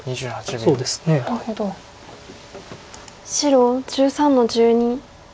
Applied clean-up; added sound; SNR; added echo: none; none; none; none.